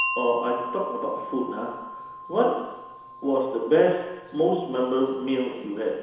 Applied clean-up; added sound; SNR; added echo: none; Wind chime; 10 dB; reverberation time 1.0 s.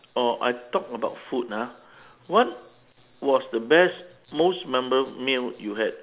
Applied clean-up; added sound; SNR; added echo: none; none; none; none.